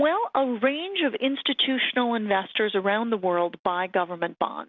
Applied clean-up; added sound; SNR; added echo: none; none; none; none.